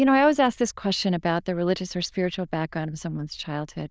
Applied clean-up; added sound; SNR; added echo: neural diffusion model UNIVERSE++.